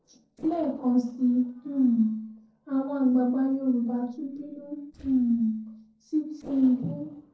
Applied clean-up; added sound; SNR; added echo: neural separator model SepFormer DNS4.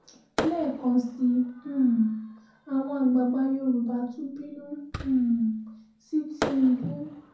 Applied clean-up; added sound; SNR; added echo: none; Fireworks; 13 dB; reverberation time 0.5 s.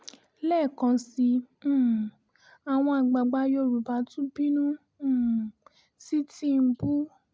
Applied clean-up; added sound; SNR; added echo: none; none; none; none.